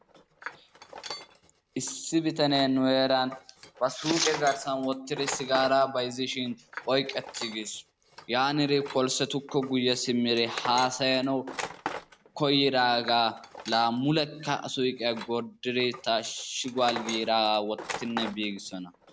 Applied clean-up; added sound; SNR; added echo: none; Tools; 14 dB; none.